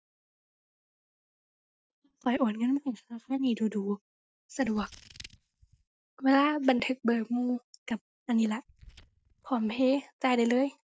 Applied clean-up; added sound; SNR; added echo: neural mask model DeepFilterNet 3.